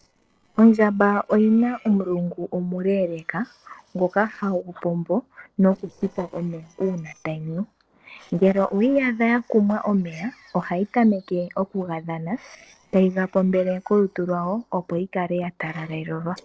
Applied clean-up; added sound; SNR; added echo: neural separator model SepFormer DNS4.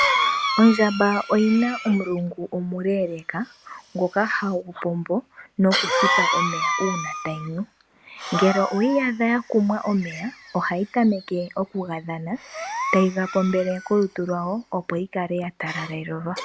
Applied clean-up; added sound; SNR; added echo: none; Cough; 6 dB; none.